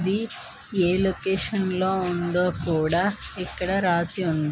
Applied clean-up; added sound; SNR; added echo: none; none; none; none.